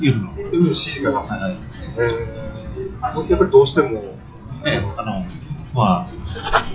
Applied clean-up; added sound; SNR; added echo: classical method WPE with log-MMSE.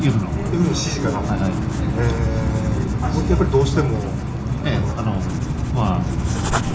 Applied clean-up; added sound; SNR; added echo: none; Writing; 12 dB; reverberation time 0.4 s.